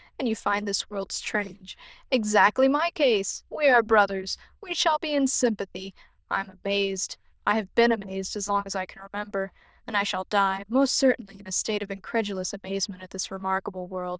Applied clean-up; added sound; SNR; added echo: neural diffusion model UNIVERSE++.